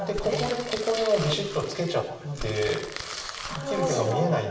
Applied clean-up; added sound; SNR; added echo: none; Crumpling, crinkling; 11 dB; reverberation time 1.0 s.